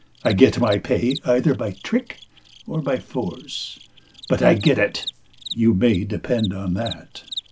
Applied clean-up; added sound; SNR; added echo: none; Cricket; 17 dB; none.